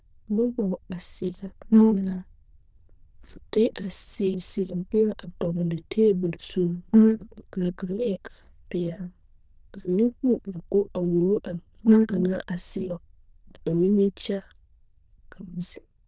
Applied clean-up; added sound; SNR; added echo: neural diffusion model UNIVERSE++.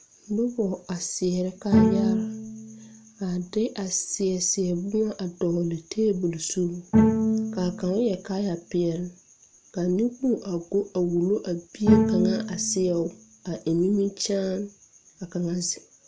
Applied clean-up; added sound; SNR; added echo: none; Bowed string instrument; -1 dB; none.